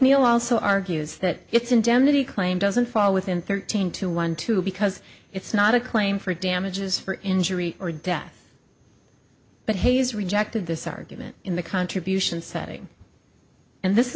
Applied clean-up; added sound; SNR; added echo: none; none; none; none.